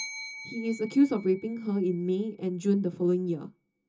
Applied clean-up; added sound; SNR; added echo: none; Bell; 18 dB; reverberation time 0.2 s.